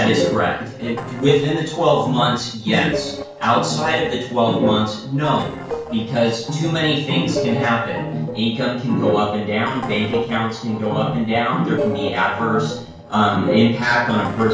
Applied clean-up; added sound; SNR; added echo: neural separator model SepFormer DNS4.